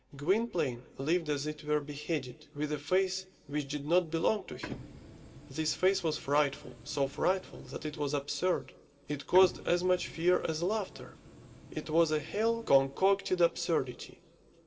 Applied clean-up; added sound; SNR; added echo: none; Printer; 17 dB; reverberation time 1.7 s.